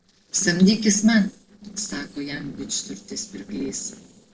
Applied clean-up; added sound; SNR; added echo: neural separator model SepFormer DNS4.